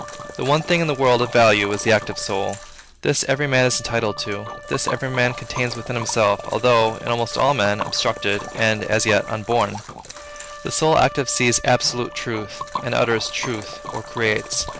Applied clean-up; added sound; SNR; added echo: none; Liquid + Wind instrument, woodwind instrument; 12 dB; none.